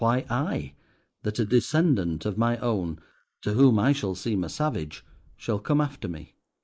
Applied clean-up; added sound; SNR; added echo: neural mask model Resemble Enhance denoiser.